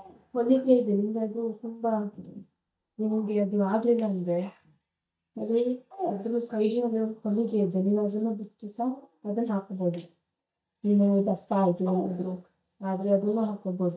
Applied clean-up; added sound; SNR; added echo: neural mask model DeepFilterNet 3.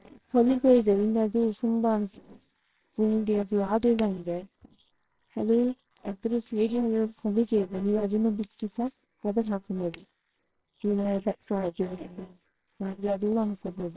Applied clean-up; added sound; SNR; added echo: neural separator model SepFormer WHAMR!.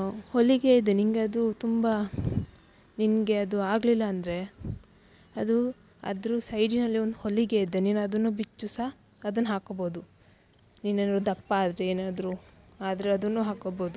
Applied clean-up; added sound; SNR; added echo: none; none; none; none.